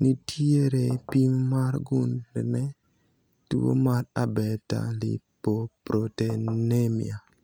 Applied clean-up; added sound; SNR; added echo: none; Knock / Wood; 19 dB; none.